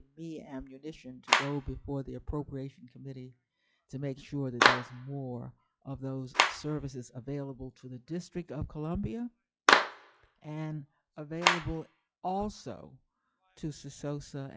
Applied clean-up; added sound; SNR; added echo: classical method log-MMSE.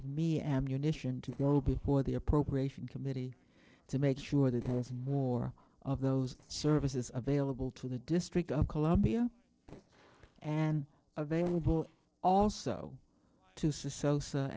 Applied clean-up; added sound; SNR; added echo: neural separator model SepFormer DNS4.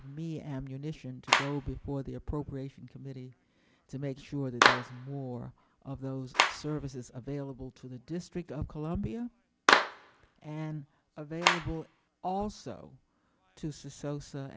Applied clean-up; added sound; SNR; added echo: none; Clapping; -4 dB; none.